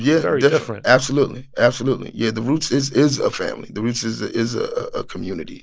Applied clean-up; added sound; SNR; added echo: none; none; none; none.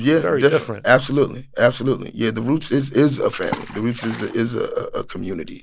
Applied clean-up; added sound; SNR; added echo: none; Water / Splash, splatter; 13 dB; none.